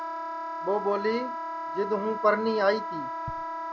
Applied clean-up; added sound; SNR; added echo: none; Wind instrument, woodwind instrument; 5 dB; none.